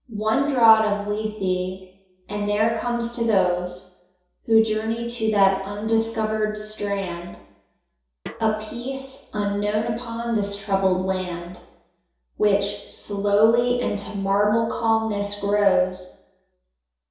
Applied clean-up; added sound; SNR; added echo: none; Snare drum; 19 dB; reverberation time 0.7 s.